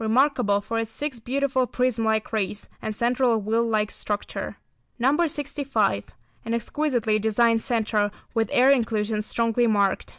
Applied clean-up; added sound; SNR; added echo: none; none; none; none.